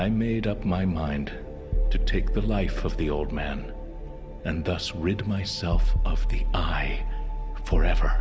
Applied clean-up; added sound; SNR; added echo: none; none; none; none.